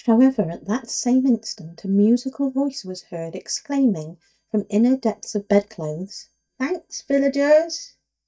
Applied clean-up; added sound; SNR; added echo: neural mask model DeepFilterNet 3.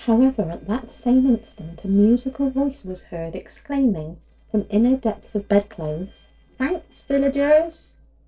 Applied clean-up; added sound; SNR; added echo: neural separator model SepFormer DNS4.